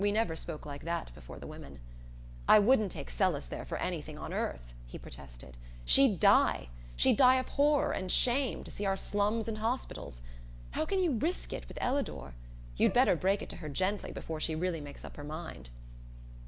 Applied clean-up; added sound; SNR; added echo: none; Bowed string instrument; 19 dB; none.